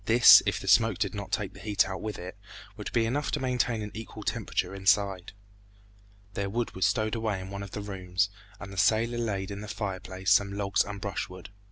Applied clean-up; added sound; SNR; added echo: none; none; none; none.